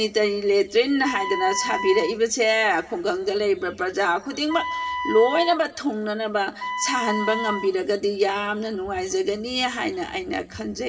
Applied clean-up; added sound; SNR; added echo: none; Wind instrument, woodwind instrument; 7 dB; reverberation time 1.9 s.